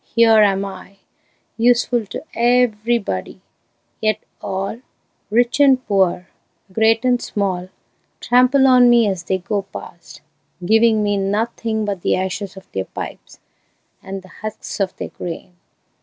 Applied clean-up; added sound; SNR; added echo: none; none; none; none.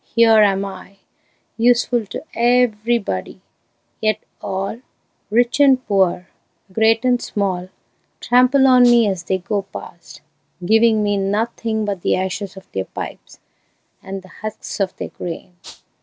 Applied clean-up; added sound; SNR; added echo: none; Rattle (instrument); 19 dB; none.